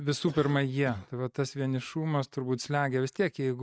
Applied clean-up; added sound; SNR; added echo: neural mask model RNNoise.